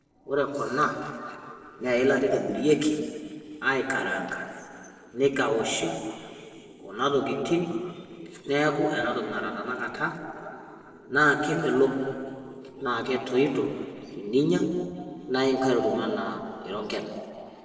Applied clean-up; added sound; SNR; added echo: neural separator model SepFormer DNS4.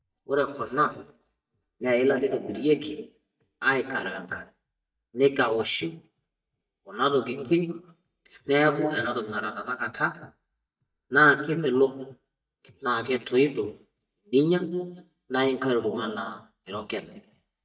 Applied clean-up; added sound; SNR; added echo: neural mask model DeepFilterNet 3.